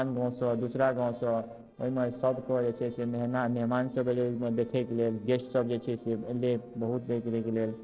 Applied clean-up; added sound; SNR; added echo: neural separator model SepFormer DNS4.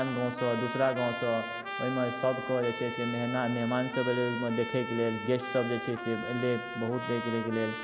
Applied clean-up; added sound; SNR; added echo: none; Trumpet; 7 dB; none.